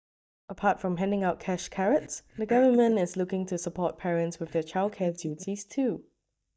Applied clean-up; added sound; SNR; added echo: neural mask model DeepFilterNet 3.